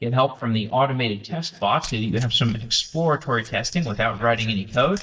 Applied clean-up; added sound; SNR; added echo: neural mask model DeepFilterNet 3.